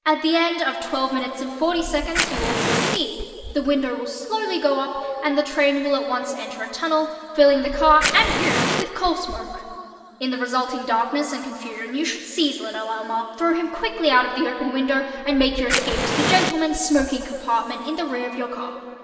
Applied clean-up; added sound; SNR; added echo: none; Fire; 3 dB; reverberation time 2.7 s.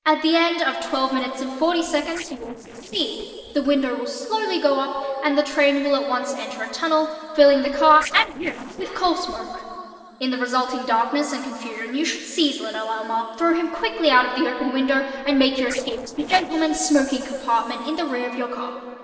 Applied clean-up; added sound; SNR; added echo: neural separator model SepFormer DNS4.